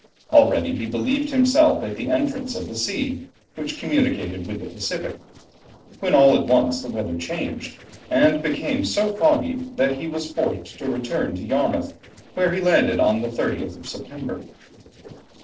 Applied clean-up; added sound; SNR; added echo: neural separator model SepFormer DNS4.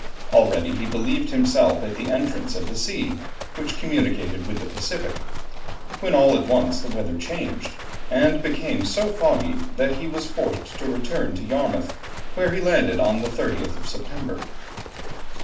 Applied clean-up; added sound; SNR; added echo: none; Livestock, farm animals, working animals; 4 dB; reverberation time 0.4 s.